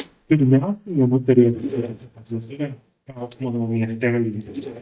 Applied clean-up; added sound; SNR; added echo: neural mask model DeepFilterNet 3.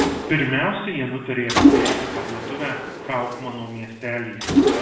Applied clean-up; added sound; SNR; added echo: none; Mechanisms; -4 dB; reverberation time 0.9 s.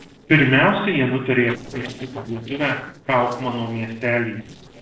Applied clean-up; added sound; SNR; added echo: neural separator model SepFormer DNS4.